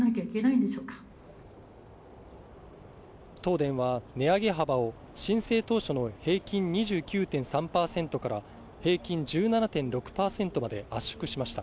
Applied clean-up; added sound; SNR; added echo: none; none; none; none.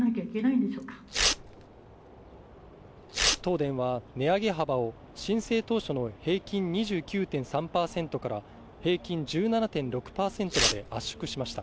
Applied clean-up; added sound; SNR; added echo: none; Tearing; 2 dB; none.